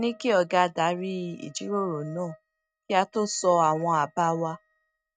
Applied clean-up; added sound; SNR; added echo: neural mask model RNNoise.